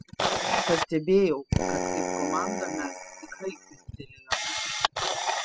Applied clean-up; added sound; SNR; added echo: classical method spectral subtraction.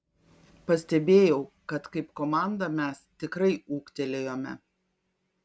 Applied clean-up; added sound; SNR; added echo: none; none; none; none.